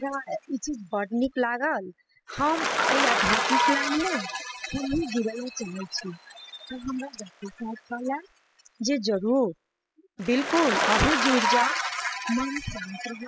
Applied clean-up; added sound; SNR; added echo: classical method spectral subtraction.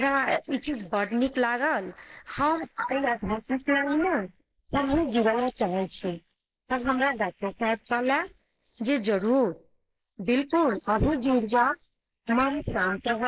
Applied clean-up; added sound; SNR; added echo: neural mask model Resemble Enhance denoiser.